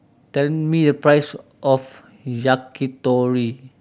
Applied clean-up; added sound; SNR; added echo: none; none; none; none.